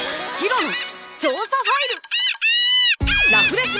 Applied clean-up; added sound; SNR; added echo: none; Gull, seagull; -3 dB; none.